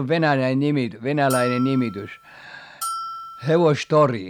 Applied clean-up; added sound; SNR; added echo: none; Bell; 11 dB; none.